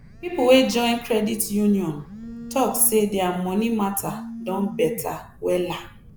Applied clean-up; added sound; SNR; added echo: none; Telephone; 16 dB; none.